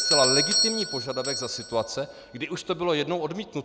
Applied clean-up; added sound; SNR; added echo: none; Doorbell; 0 dB; none.